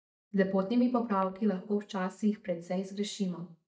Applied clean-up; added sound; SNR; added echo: neural mask model DeepFilterNet 3.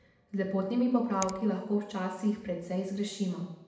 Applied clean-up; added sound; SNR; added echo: none; Finger snapping; 16 dB; reverberation time 0.8 s.